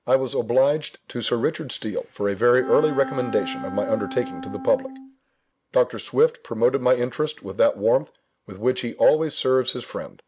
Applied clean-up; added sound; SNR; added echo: none; Wind instrument, woodwind instrument; 12 dB; none.